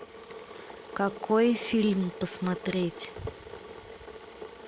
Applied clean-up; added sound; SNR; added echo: none; Boiling / Water; 13 dB; none.